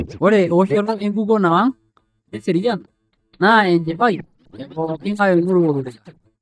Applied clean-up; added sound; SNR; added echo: neural mask model DeepFilterNet 3.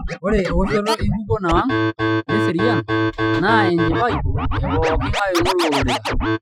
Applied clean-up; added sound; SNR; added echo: classical method Wiener filter.